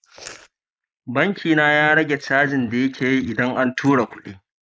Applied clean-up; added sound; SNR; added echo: neural mask model Resemble Enhance denoiser.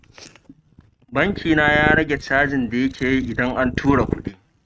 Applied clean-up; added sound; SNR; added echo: neural mask model RNNoise.